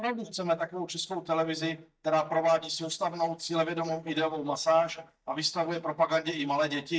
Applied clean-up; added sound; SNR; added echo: neural mask model DeepFilterNet 3.